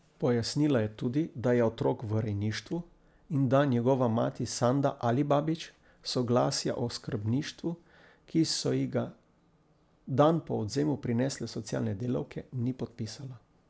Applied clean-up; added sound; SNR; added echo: none; none; none; none.